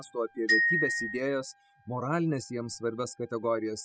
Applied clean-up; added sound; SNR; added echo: classical method spectral subtraction.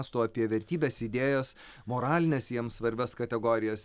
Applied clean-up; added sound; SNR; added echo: none; none; none; none.